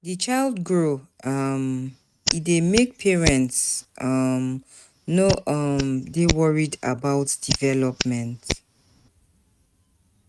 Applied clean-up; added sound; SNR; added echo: neural mask model RNNoise.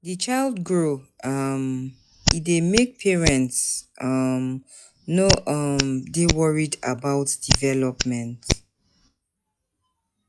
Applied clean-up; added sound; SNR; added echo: classical method log-MMSE.